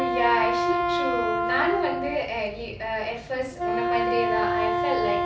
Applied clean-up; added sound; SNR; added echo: none; Wind instrument, woodwind instrument; -2 dB; none.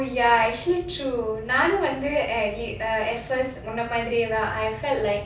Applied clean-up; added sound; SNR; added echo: none; none; none; none.